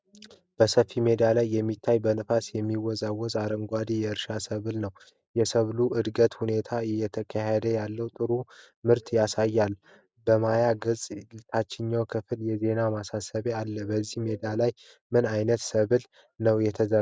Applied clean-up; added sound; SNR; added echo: none; none; none; none.